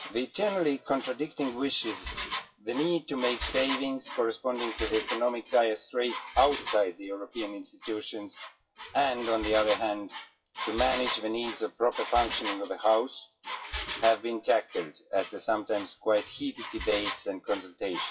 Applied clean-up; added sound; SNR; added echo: classical method WPE with log-MMSE.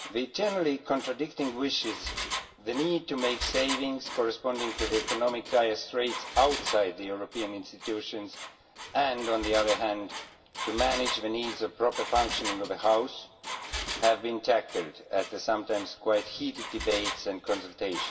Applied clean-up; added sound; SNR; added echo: none; Engine; 8 dB; reverberation time 0.2 s.